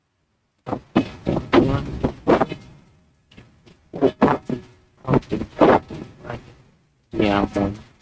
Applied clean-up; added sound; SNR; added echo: neural mask model RNNoise.